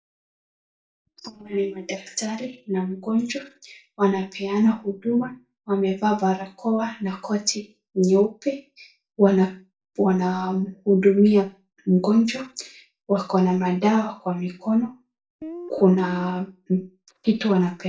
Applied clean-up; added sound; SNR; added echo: neural mask model DeepFilterNet 3.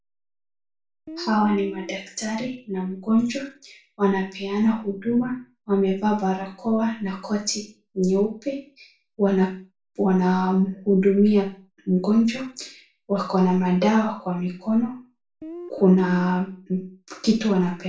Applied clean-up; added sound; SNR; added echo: none; Guitar; 14 dB; reverberation time 0.3 s.